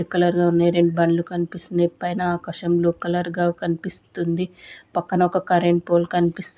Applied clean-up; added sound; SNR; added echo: none; none; none; none.